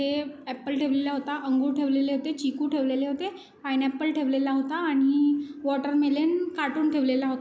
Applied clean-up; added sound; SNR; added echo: none; none; none; none.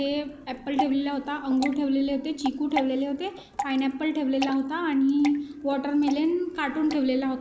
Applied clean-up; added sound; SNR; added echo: none; Drip / Water; 12 dB; none.